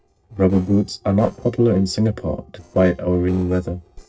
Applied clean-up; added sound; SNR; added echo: neural separator model SepFormer DNS4.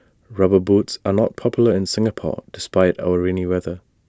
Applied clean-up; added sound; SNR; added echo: none; none; none; none.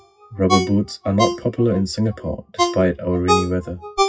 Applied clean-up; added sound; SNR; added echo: classical method WPE with log-MMSE.